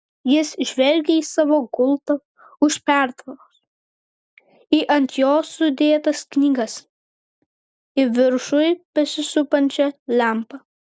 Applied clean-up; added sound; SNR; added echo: none; none; none; none.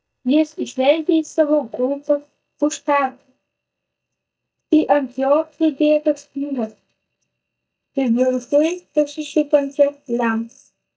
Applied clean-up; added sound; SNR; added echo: neural mask model DeepFilterNet 3.